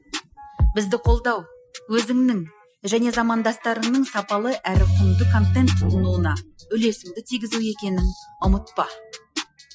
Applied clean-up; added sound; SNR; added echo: classical method Wiener filter.